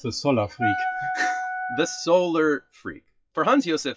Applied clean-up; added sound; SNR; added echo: classical method WPE with log-MMSE.